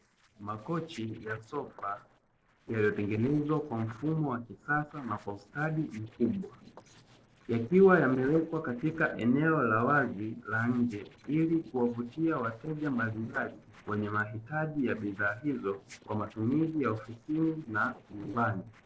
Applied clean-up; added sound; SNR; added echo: neural separator model SepFormer DNS4.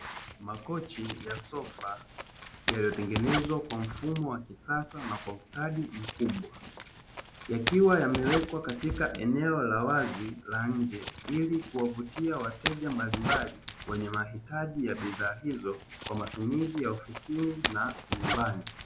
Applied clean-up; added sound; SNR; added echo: none; Zipper (clothing); 6 dB; none.